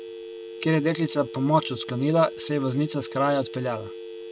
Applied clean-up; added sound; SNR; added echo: none; Telephone; 12 dB; none.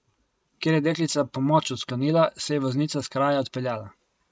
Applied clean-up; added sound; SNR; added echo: none; none; none; none.